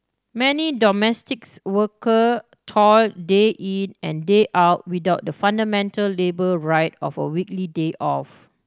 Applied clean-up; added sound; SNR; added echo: none; none; none; none.